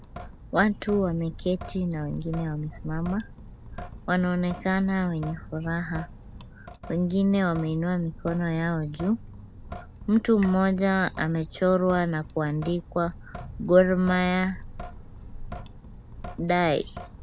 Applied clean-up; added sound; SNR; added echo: none; Drip / Sink (filling or washing); 14 dB; none.